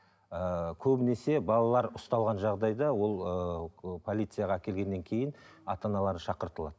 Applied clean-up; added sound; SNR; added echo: none; none; none; none.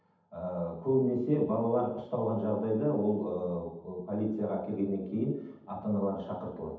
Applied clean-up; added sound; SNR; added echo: none; none; none; reverberation time 0.8 s.